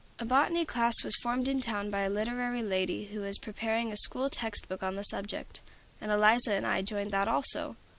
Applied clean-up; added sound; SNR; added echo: none; none; none; none.